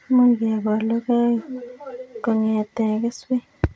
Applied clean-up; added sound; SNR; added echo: none; none; none; none.